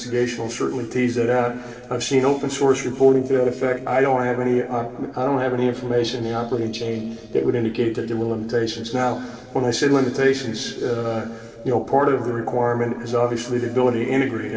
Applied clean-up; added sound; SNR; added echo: neural separator model SepFormer DNS4.